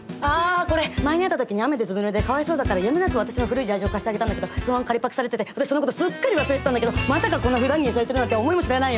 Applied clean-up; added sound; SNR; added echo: none; none; none; none.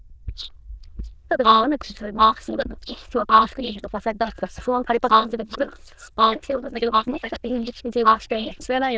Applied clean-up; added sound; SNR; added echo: neural diffusion model UNIVERSE++.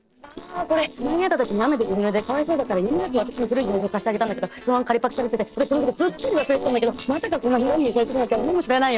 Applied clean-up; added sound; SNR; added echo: neural separator model SepFormer DNS4.